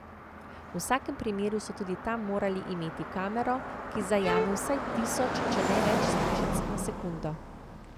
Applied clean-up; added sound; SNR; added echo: none; Car passing by + Bowed string instrument; 0 dB; none.